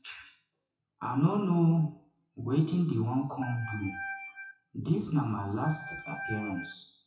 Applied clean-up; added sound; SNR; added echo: classical method WPE with log-MMSE.